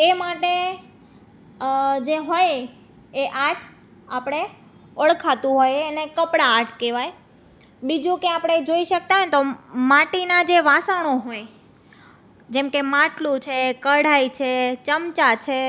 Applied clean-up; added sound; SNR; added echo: none; none; none; none.